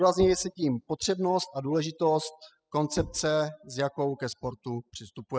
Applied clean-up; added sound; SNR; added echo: classical method spectral subtraction.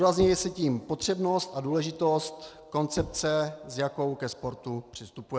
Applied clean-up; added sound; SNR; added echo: none; Knock; 16 dB; none.